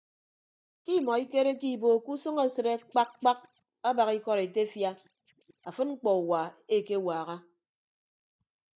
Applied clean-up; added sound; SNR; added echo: neural mask model DeepFilterNet 3.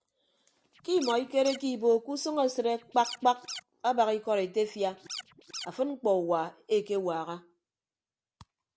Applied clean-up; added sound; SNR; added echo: none; Scratching (performance technique); 13 dB; none.